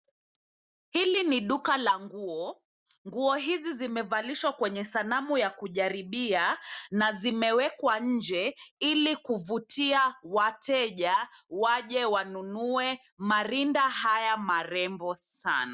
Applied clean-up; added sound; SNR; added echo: none; none; none; none.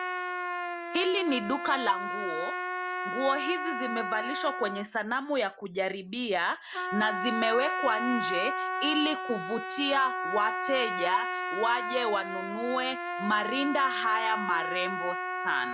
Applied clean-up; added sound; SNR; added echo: none; Trumpet; 3 dB; none.